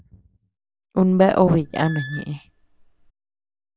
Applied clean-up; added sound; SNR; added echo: none; Squeak / Screech; 17 dB; none.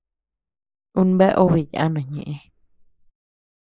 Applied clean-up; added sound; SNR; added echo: neural mask model Resemble Enhance denoiser.